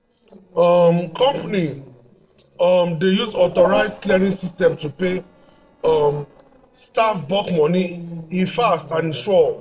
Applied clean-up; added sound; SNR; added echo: neural separator model SepFormer DNS4.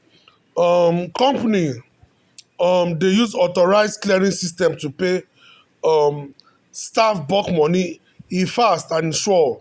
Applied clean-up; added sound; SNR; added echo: none; none; none; none.